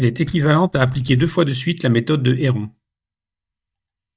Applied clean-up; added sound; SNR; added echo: neural mask model DeepFilterNet 3.